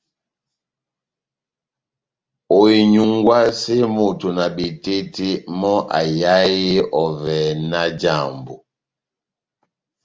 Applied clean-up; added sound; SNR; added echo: none; none; none; none.